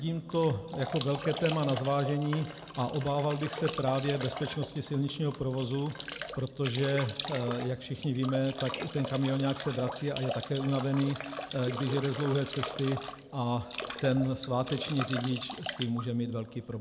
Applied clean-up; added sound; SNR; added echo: none; Drip / Trickle, dribble / Bathtub (filling or washing); 9 dB; none.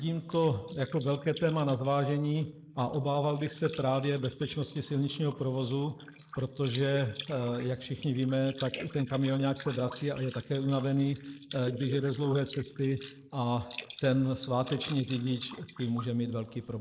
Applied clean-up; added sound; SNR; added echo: neural mask model Resemble Enhance denoiser.